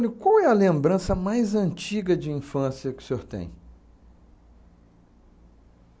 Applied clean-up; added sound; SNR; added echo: none; none; none; none.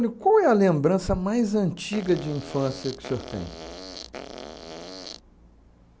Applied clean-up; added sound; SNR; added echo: none; Fart; 14 dB; none.